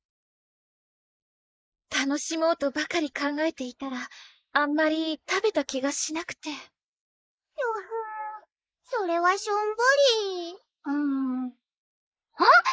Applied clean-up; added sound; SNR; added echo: neural mask model Resemble Enhance denoiser.